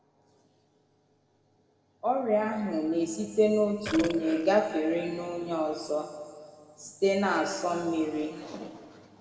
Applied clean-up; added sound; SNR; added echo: none; Burping, eructation; 9 dB; reverberation time 2.1 s.